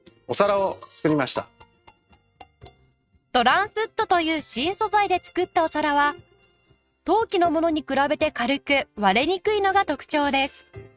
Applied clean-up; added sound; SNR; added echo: neural mask model RNNoise.